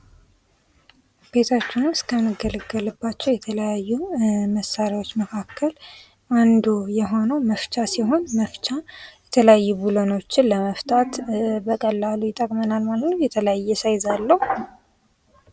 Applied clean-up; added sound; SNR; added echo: none; none; none; none.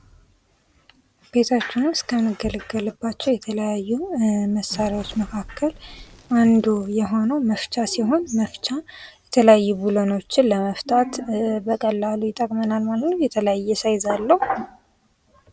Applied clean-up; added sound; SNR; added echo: none; Crackle; 20 dB; none.